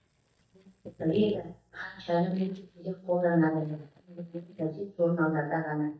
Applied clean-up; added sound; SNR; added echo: neural mask model DeepFilterNet 3.